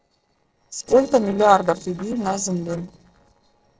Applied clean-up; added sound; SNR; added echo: neural separator model SepFormer DNS4.